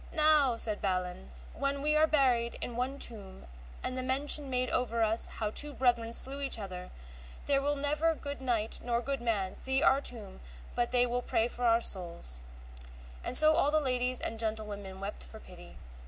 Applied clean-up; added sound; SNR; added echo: none; none; none; none.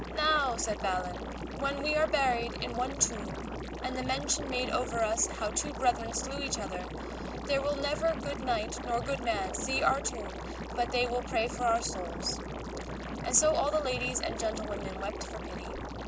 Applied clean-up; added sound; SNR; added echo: none; Liquid; 7 dB; none.